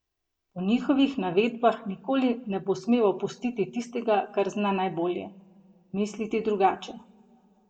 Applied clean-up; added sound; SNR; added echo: none; none; none; reverberation time 0.6 s.